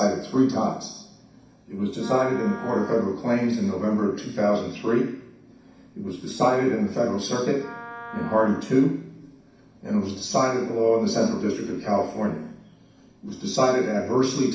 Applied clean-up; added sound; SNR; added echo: none; Wind instrument, woodwind instrument; 16 dB; reverberation time 0.6 s.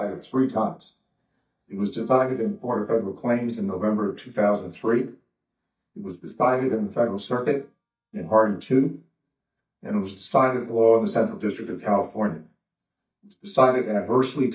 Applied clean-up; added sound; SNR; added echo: neural mask model DeepFilterNet 3.